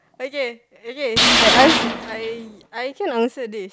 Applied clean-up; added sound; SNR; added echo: none; Tools; -5 dB; none.